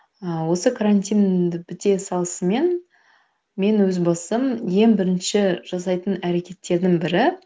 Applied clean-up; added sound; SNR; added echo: none; none; none; none.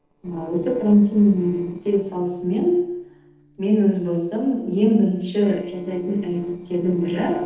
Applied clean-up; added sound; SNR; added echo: neural separator model SepFormer DNS4.